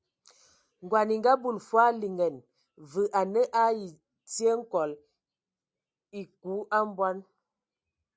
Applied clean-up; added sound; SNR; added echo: none; none; none; none.